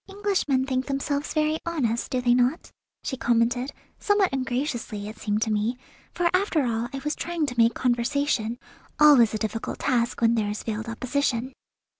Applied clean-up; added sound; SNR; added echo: none; none; none; none.